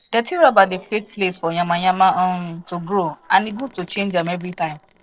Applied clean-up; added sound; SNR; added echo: neural separator model SepFormer DNS4.